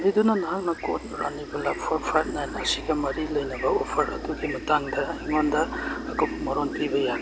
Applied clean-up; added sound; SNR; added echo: none; Bird; 16 dB; none.